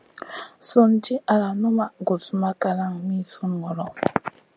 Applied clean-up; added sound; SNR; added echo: none; none; none; none.